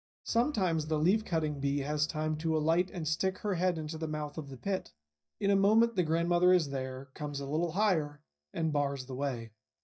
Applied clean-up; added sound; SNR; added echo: neural mask model DeepFilterNet 3.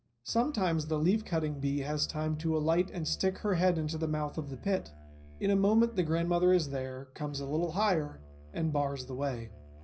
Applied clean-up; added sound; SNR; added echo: none; Musical instrument; 19 dB; reverberation time 0.5 s.